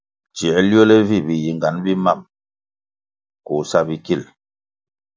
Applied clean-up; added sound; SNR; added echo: none; none; none; none.